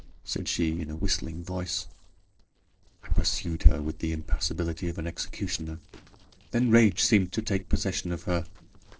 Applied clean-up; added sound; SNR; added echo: neural separator model SepFormer DNS4.